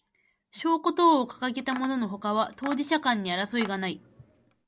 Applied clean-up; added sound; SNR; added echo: none; Tap; 18 dB; none.